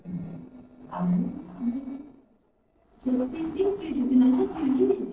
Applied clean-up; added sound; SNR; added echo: neural separator model SepFormer DNS4.